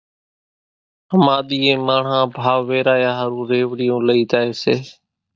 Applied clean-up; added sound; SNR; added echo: neural mask model DeepFilterNet 3.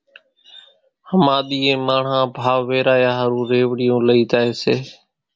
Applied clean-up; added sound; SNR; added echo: none; none; none; none.